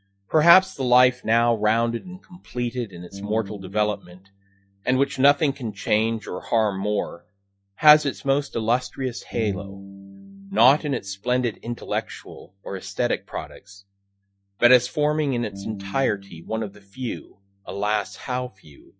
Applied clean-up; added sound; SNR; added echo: classical method log-MMSE.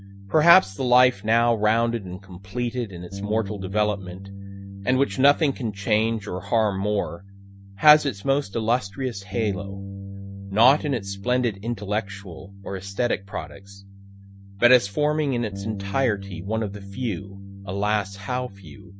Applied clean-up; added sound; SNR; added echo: none; Bass guitar; 12 dB; none.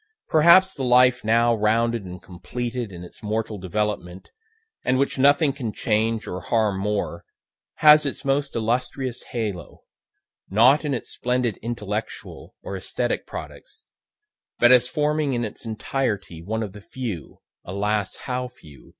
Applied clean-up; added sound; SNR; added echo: none; none; none; none.